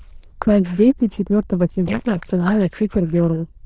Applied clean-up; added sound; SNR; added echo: neural diffusion model UNIVERSE++.